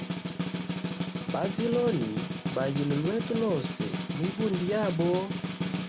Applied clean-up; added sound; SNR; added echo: none; Snare drum; 2 dB; none.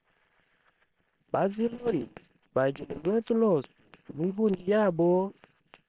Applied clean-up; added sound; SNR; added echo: neural separator model SepFormer WHAM!.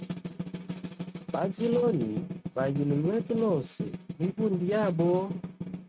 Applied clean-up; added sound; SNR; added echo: neural mask model RNNoise.